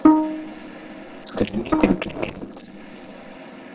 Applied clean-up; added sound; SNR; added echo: neural separator model SepFormer DNS4.